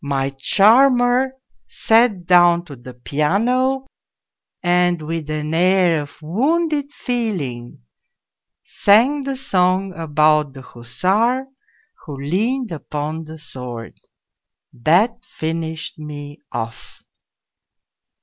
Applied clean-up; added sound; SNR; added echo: none; none; none; none.